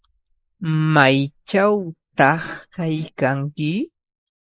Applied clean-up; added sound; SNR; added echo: neural mask model Resemble Enhance denoiser.